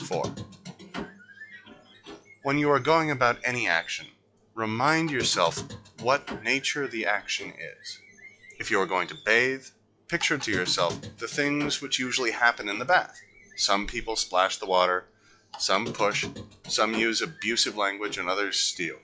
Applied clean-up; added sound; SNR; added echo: classical method log-MMSE.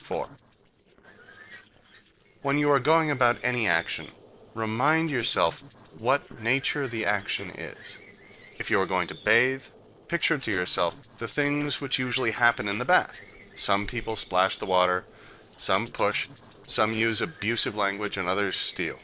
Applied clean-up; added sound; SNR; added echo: neural separator model SepFormer DNS4.